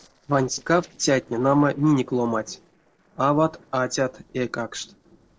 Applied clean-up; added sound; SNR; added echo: neural separator model SepFormer DNS4.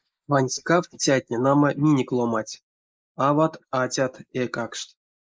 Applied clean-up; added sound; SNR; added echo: neural mask model Resemble Enhance denoiser.